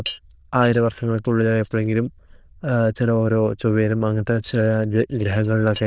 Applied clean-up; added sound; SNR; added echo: neural diffusion model UNIVERSE++.